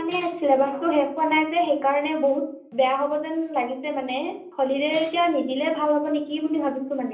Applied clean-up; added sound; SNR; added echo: none; Tambourine; 12 dB; reverberation time 0.6 s.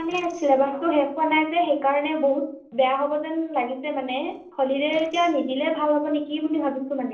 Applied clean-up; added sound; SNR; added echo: neural separator model SepFormer DNS4.